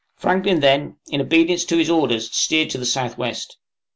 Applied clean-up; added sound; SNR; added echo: none; none; none; none.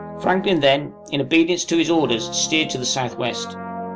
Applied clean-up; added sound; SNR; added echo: none; Brass instrument; 13 dB; none.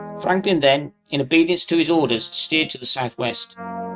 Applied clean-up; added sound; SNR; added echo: neural mask model RNNoise.